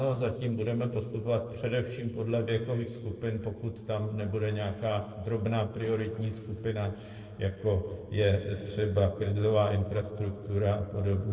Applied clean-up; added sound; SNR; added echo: neural separator model SepFormer DNS4.